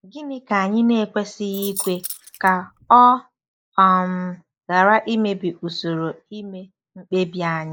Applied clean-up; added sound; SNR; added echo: neural mask model Resemble Enhance denoiser.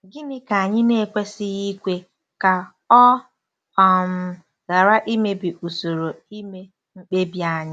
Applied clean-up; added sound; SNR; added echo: none; none; none; none.